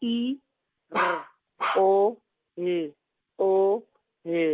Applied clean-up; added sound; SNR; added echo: none; Bark; 3 dB; none.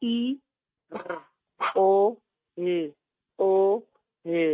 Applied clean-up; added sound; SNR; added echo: neural mask model RNNoise.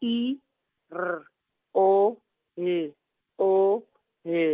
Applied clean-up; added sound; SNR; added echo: none; none; none; none.